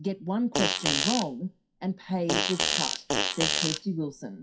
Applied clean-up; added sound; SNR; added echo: classical method WPE with log-MMSE.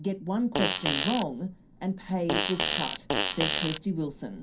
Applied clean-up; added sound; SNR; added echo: none; Fart; -4 dB; reverberation time 0.3 s.